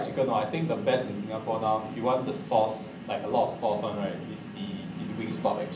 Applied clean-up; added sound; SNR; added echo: none; none; none; reverberation time 0.6 s.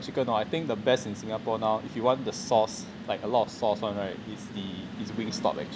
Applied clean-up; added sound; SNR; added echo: none; none; none; none.